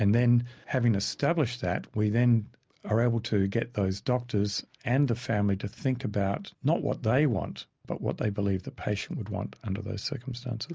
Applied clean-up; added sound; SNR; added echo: none; none; none; none.